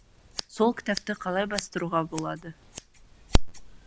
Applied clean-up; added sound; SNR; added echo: none; Scissors; -1 dB; none.